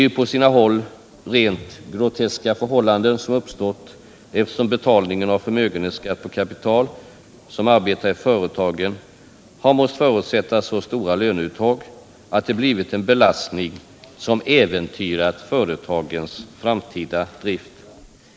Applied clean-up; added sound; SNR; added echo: none; none; none; none.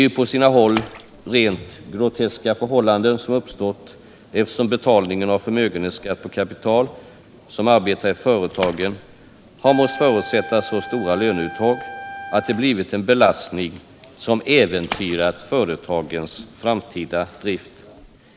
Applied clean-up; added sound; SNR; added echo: none; Trumpet + Splash, splatter; 13 dB; none.